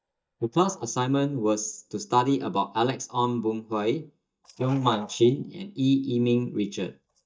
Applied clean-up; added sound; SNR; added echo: neural mask model DeepFilterNet 3.